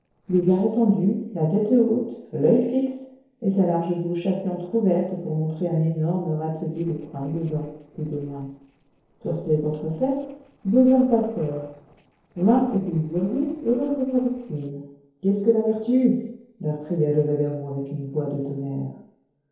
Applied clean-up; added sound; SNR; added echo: neural separator model SepFormer DNS4.